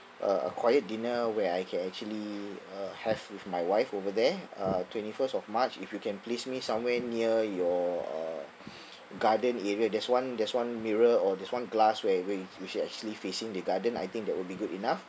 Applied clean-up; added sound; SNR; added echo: none; none; none; none.